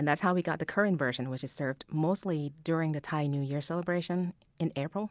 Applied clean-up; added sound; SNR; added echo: none; none; none; none.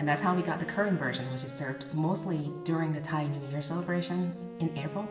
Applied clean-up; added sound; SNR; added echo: none; Wind instrument, woodwind instrument; 12 dB; reverberation time 1.1 s.